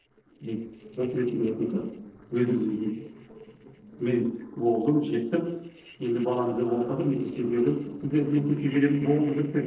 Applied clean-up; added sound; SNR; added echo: neural separator model SepFormer DNS4.